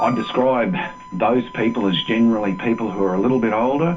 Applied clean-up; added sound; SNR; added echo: none; Harmonica; 18 dB; reverberation time 0.2 s.